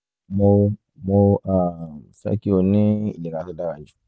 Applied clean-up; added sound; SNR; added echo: none; none; none; none.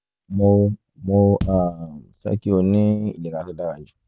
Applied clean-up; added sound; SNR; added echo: none; Bass drum; 12 dB; none.